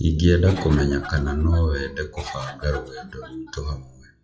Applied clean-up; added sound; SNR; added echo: classical method WPE with log-MMSE.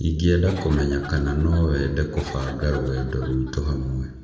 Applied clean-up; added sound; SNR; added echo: none; Cough; 18 dB; reverberation time 1.1 s.